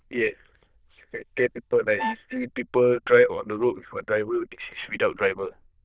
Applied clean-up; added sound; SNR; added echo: neural diffusion model UNIVERSE++.